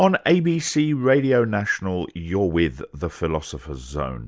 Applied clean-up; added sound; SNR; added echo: none; none; none; none.